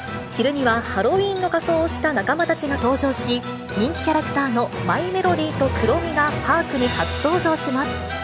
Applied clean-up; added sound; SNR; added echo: none; none; none; none.